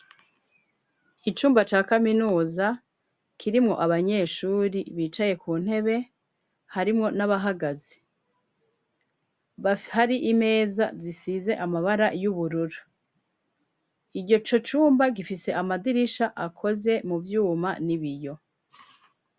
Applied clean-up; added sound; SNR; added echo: none; none; none; none.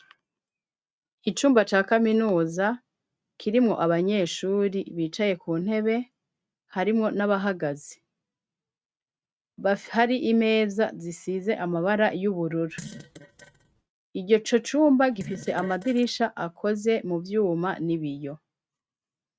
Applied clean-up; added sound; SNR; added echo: neural mask model RNNoise.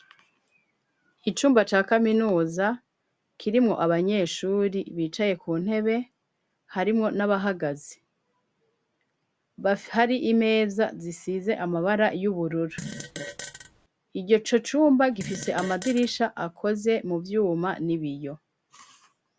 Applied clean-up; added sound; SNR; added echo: none; Fart; 13 dB; none.